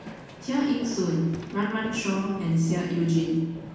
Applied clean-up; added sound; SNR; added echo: none; Train; 15 dB; reverberation time 1.2 s.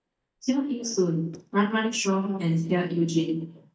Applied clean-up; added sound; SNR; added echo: neural mask model DeepFilterNet 3.